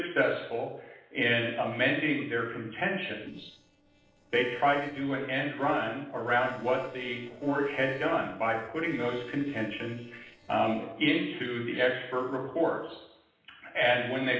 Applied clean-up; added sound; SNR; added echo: neural separator model SepFormer DNS4.